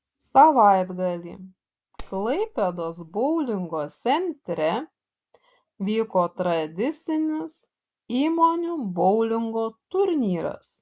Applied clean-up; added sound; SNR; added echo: none; Clapping; 17 dB; none.